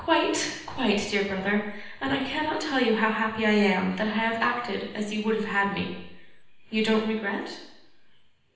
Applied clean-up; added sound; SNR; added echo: none; none; none; reverberation time 0.9 s.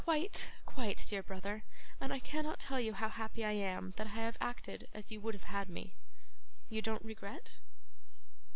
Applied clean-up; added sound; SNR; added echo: none; none; none; none.